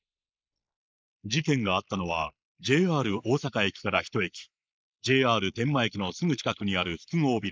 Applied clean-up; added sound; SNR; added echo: neural mask model Resemble Enhance denoiser.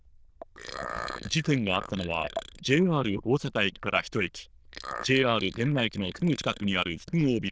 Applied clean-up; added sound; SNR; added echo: neural diffusion model UNIVERSE++.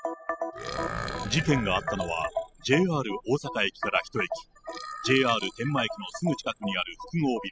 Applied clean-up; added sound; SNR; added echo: classical method spectral subtraction.